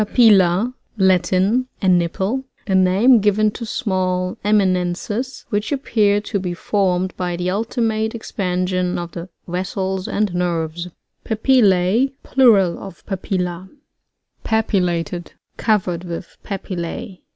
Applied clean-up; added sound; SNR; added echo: none; none; none; none.